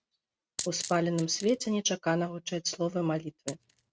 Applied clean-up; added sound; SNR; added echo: neural mask model RNNoise.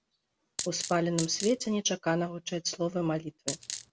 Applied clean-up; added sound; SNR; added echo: none; Coin (dropping); 6 dB; none.